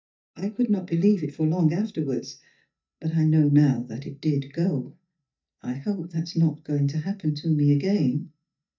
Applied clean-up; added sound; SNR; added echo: neural mask model DeepFilterNet 3.